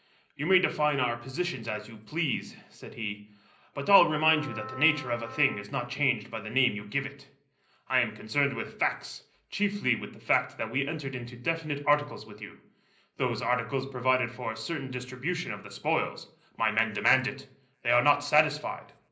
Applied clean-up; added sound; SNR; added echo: none; Wind instrument, woodwind instrument; 13 dB; reverberation time 0.5 s.